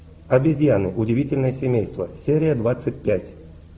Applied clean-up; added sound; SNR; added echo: none; none; none; none.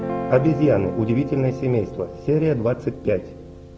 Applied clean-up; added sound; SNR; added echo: none; Guitar; 10 dB; none.